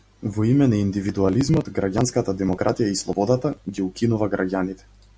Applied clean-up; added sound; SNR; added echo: none; none; none; none.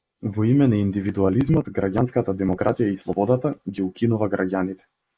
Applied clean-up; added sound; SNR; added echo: neural mask model Resemble Enhance denoiser.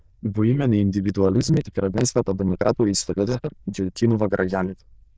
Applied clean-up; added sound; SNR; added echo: neural diffusion model UNIVERSE++.